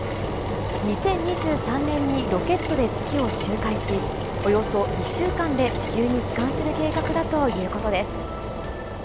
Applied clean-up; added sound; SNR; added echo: none; Engine; 3 dB; none.